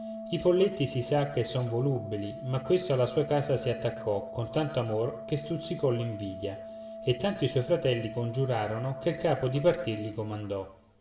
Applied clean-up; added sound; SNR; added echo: none; Organ; 12 dB; reverberation time 0.6 s.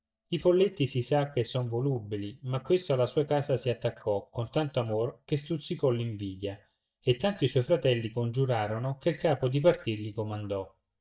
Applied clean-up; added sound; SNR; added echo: neural mask model DeepFilterNet 3.